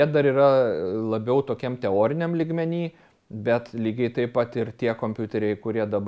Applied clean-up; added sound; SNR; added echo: none; none; none; none.